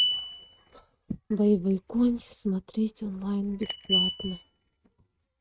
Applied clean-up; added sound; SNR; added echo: neural mask model RNNoise.